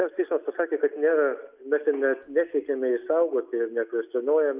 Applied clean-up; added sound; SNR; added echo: none; none; none; none.